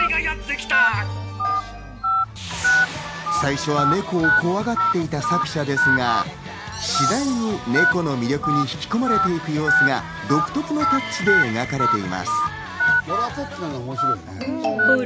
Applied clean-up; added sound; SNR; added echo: none; Telephone; -1 dB; none.